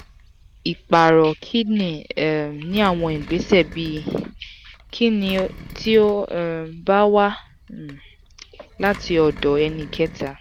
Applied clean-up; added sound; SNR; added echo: none; Engine; 19 dB; none.